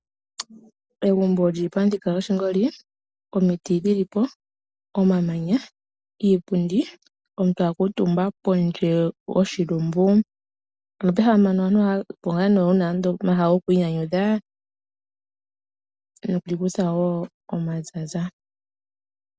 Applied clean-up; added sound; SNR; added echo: none; none; none; none.